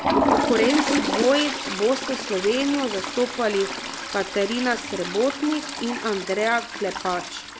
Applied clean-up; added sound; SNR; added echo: none; Toilet flush; 3 dB; none.